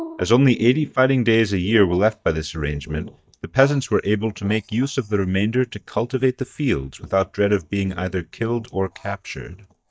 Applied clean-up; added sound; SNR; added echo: neural mask model DeepFilterNet 3.